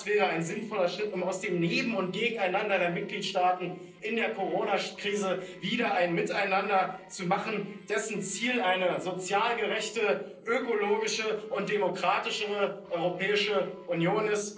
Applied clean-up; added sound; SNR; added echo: neural separator model SepFormer DNS4.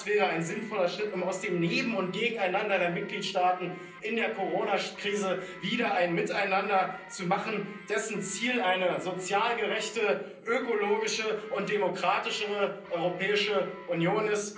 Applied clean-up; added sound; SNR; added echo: none; Guitar; 19 dB; reverberation time 0.6 s.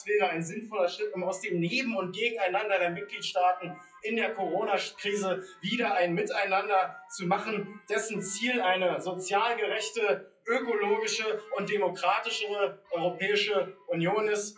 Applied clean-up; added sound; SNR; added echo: classical method WPE with log-MMSE.